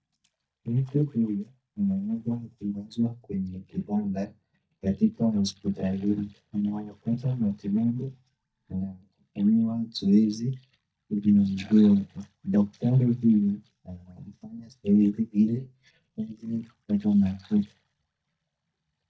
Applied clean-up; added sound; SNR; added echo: neural mask model DeepFilterNet 3.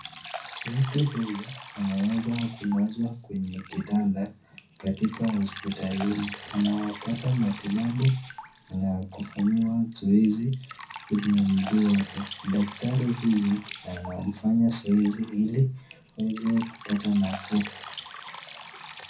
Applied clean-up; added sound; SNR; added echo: none; Drip; 13 dB; reverberation time 0.3 s.